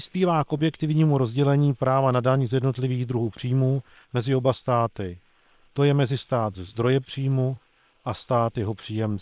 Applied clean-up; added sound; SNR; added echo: neural separator model SepFormer WHAM!.